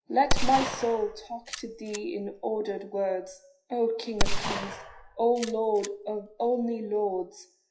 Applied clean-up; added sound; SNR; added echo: classical method WPE with log-MMSE.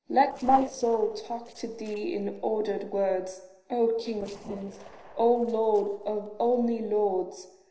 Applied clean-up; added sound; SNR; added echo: neural separator model SepFormer DNS4.